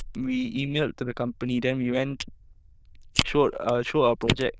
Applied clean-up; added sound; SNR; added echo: neural diffusion model UNIVERSE++.